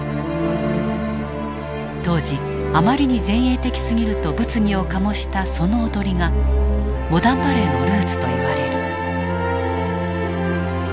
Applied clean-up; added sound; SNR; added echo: none; none; none; none.